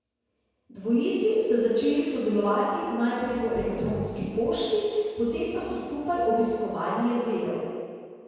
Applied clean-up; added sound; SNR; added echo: none; Growling; 13 dB; reverberation time 1.9 s.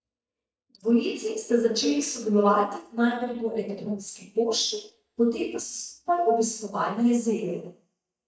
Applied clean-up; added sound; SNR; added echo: neural mask model DeepFilterNet 3.